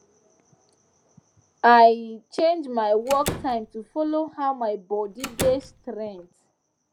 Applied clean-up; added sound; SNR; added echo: none; Slam; 11 dB; none.